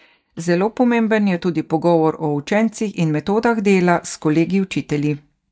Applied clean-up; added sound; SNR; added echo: neural mask model DeepFilterNet 3.